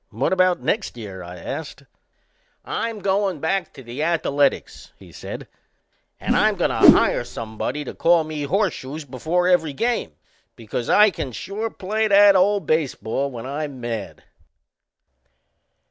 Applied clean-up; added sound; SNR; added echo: none; Whoosh, swoosh, swish; -3 dB; none.